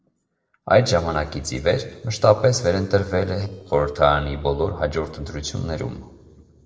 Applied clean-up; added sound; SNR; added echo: neural separator model SepFormer DNS4.